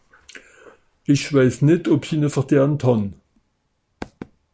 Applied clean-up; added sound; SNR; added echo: none; none; none; none.